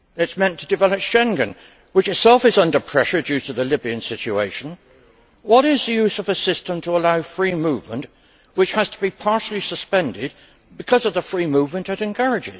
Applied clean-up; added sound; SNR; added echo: none; none; none; none.